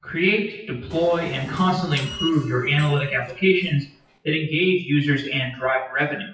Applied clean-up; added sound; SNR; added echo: classical method WPE with log-MMSE.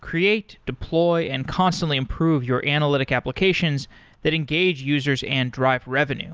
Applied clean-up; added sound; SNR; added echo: none; none; none; none.